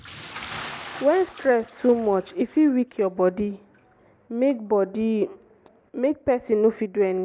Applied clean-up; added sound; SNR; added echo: none; Bathtub (filling or washing) / Splash, splatter; 19 dB; none.